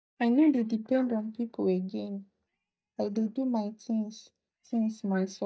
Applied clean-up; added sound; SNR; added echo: neural mask model DeepFilterNet 3.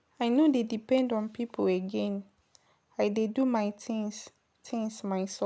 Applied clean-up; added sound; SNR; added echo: none; none; none; none.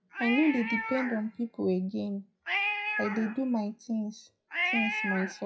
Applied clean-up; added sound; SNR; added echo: classical method WPE with log-MMSE.